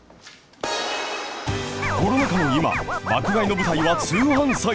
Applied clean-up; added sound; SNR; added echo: none; Scratching (performance technique); 4 dB; none.